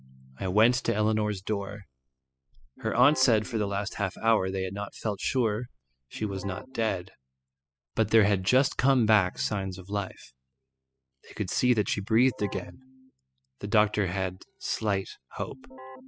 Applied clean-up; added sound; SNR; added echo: classical method spectral subtraction.